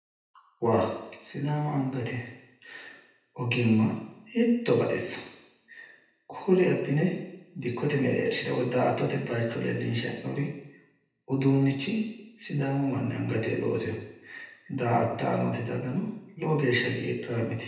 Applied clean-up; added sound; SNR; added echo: none; none; none; reverberation time 0.9 s.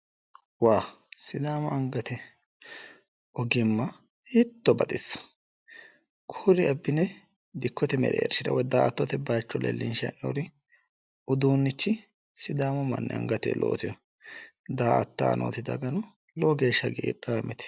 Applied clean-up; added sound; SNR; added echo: none; none; none; none.